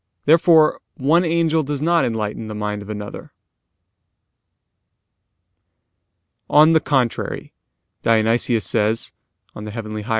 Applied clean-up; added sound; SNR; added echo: none; none; none; none.